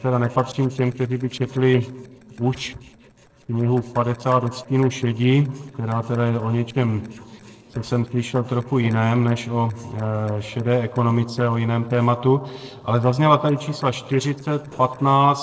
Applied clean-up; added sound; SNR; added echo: neural separator model SepFormer DNS4.